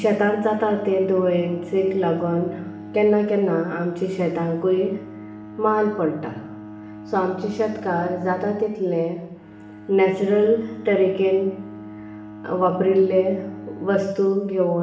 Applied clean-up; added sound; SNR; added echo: none; Bowed string instrument; 16 dB; reverberation time 0.8 s.